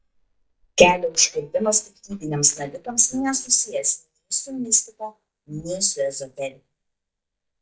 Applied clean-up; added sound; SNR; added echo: neural mask model DeepFilterNet 3.